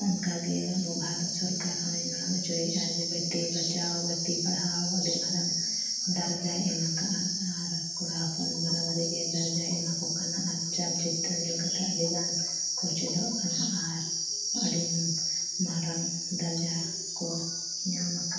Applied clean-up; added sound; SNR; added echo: none; none; none; reverberation time 0.9 s.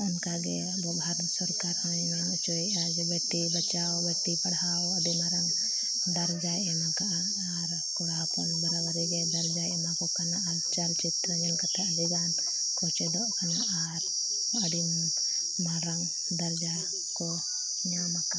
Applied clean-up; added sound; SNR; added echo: none; none; none; none.